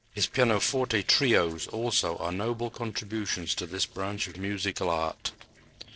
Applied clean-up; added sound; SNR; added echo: neural separator model SepFormer DNS4.